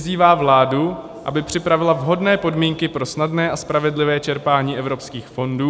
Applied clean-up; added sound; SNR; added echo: none; none; none; none.